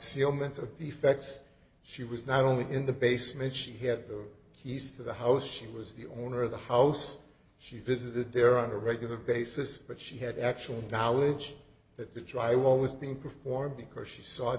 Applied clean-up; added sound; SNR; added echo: none; none; none; none.